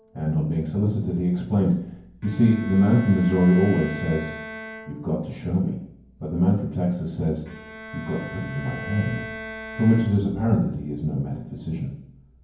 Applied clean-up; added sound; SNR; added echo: none; Bowed string instrument; 16 dB; reverberation time 0.9 s.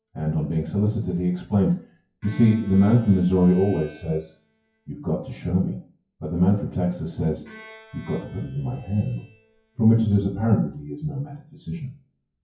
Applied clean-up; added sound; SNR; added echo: classical method WPE with log-MMSE.